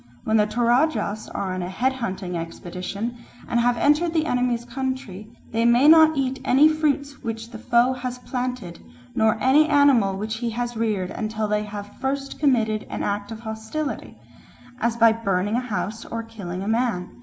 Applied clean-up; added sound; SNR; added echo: none; none; none; none.